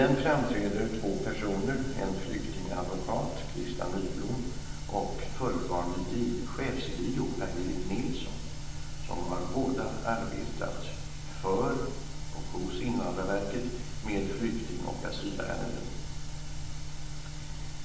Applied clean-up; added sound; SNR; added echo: none; none; none; reverberation time 1.0 s.